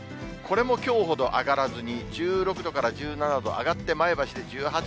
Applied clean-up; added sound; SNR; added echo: none; none; none; none.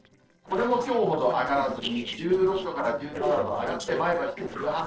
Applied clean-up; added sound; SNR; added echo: neural separator model SepFormer DNS4.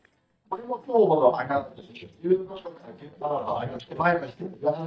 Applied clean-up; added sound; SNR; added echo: neural mask model DeepFilterNet 3.